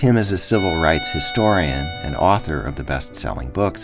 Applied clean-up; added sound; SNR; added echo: none; Bowed string instrument; 13 dB; none.